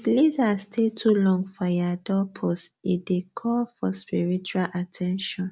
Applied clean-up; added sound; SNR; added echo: none; none; none; none.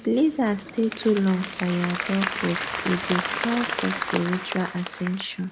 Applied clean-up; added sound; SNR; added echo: none; Applause; 6 dB; none.